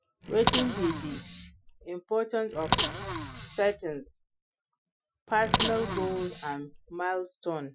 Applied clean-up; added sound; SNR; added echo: classical method Wiener filter.